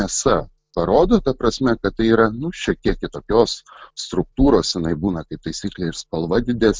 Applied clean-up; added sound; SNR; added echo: none; none; none; none.